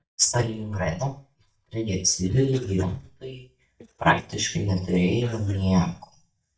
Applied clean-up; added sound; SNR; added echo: neural mask model DeepFilterNet 3.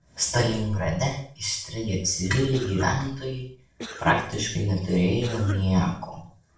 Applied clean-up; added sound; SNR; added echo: neural separator model SepFormer DNS4.